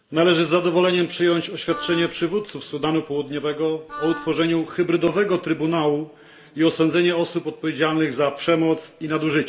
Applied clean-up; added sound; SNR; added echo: none; Wind instrument, woodwind instrument; 15 dB; reverberation time 2.0 s.